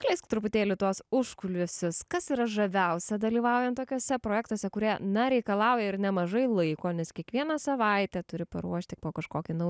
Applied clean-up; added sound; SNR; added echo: none; none; none; none.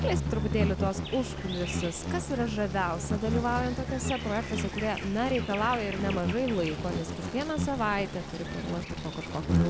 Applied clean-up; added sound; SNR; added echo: none; Insect; 1 dB; none.